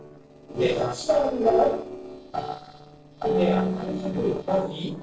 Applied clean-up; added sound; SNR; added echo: neural separator model SepFormer DNS4.